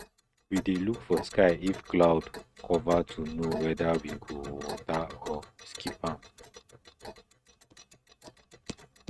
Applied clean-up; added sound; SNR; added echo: neural mask model RNNoise.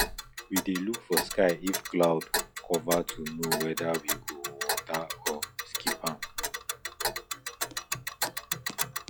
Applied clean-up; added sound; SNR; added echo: classical method log-MMSE.